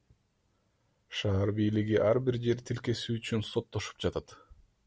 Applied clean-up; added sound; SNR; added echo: none; none; none; none.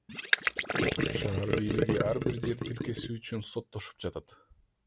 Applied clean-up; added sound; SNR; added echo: none; Gurgling; -5 dB; none.